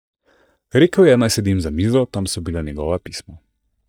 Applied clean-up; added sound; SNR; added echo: neural mask model DeepFilterNet 3.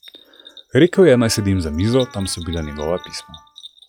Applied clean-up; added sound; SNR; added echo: classical method log-MMSE.